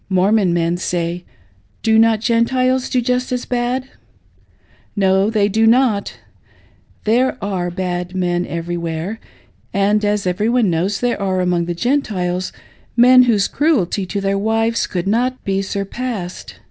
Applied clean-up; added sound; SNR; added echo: none; none; none; none.